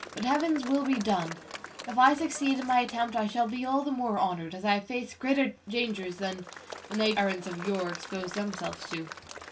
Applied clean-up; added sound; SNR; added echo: none; Applause / Crowd; 14 dB; reverberation time 0.2 s.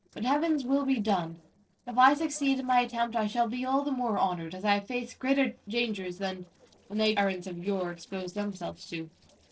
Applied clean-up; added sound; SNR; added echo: neural separator model SepFormer DNS4.